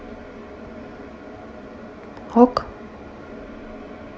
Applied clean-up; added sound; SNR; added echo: none; none; none; none.